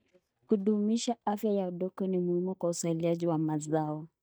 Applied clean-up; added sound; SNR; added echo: neural mask model DeepFilterNet 3.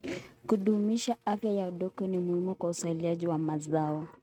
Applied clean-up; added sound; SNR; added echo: neural mask model RNNoise.